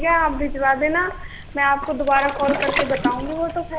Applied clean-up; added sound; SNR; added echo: none; Waves, surf; 7 dB; none.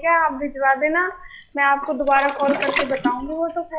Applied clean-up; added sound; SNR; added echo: classical method log-MMSE.